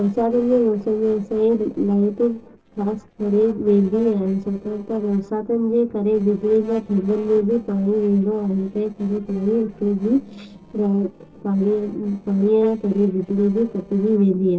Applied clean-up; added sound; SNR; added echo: neural separator model SepFormer DNS4.